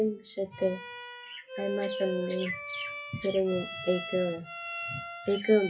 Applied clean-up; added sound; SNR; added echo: classical method WPE with log-MMSE.